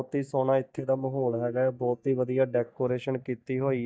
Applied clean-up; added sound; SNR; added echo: neural mask model DeepFilterNet 3.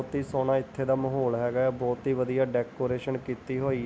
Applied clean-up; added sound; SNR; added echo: none; none; none; none.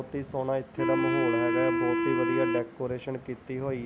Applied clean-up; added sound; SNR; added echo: none; Wind instrument, woodwind instrument; -3 dB; none.